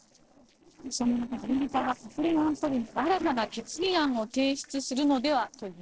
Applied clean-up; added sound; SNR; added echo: neural separator model SepFormer DNS4.